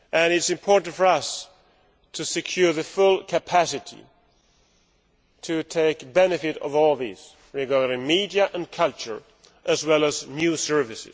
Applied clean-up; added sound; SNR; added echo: none; none; none; none.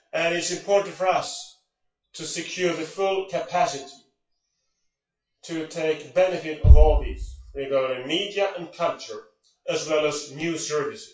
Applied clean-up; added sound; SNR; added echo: classical method WPE with log-MMSE.